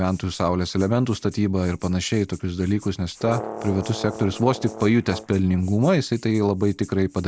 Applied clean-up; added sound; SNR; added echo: none; Brass instrument + Rattle (instrument); 16 dB; none.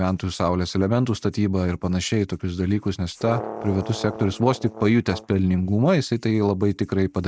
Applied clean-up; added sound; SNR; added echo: neural mask model RNNoise.